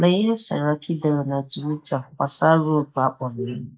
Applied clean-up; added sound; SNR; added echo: neural mask model Resemble Enhance denoiser.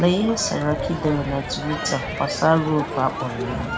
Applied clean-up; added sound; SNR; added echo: none; Crowd; 6 dB; none.